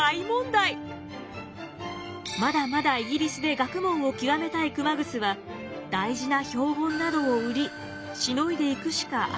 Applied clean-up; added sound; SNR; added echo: none; none; none; none.